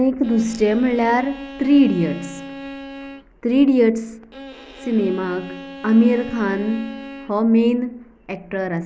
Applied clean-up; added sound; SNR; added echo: none; Bowed string instrument; 16 dB; none.